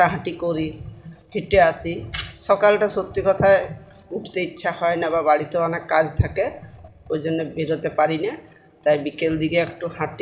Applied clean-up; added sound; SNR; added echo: none; none; none; reverberation time 1.1 s.